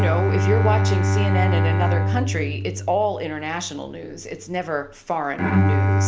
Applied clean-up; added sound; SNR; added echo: none; Bowed string instrument; -5 dB; none.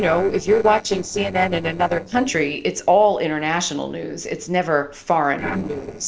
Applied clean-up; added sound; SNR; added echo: neural separator model SepFormer DNS4.